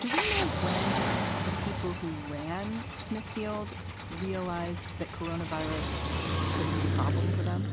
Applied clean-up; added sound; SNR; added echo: none; Car; -4 dB; none.